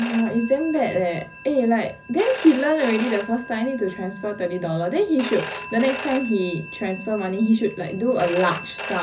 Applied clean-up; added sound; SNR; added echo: none; Telephone; 6 dB; reverberation time 0.4 s.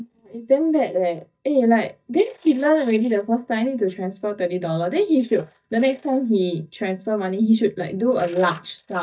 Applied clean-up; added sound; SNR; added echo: neural mask model DeepFilterNet 3.